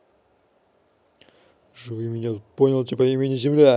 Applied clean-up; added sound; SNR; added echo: none; none; none; none.